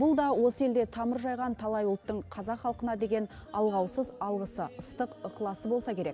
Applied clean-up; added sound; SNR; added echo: none; none; none; none.